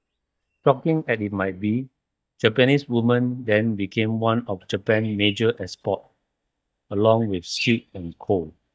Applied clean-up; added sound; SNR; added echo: neural mask model DeepFilterNet 3.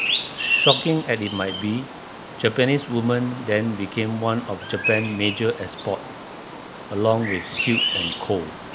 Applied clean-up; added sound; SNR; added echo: none; Bird vocalization, bird call, bird song; 4 dB; none.